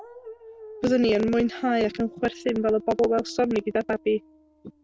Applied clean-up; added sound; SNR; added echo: none; Dog; 19 dB; none.